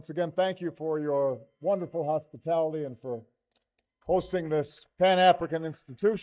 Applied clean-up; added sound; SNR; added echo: neural mask model DeepFilterNet 3.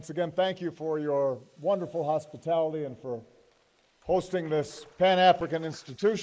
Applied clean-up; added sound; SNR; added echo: neural mask model Resemble Enhance denoiser.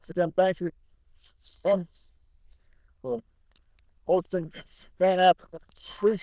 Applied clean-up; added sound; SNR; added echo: neural diffusion model UNIVERSE++.